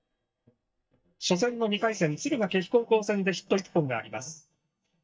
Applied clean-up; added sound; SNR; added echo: neural mask model DeepFilterNet 3.